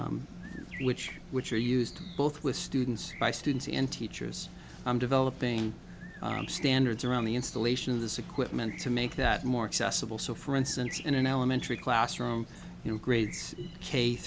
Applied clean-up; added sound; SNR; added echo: none; Bird; 19 dB; none.